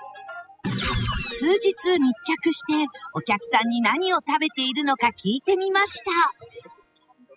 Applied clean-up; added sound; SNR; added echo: classical method spectral subtraction.